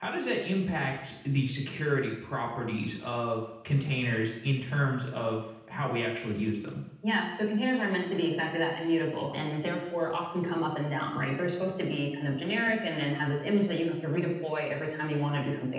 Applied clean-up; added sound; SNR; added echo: none; none; none; reverberation time 0.9 s.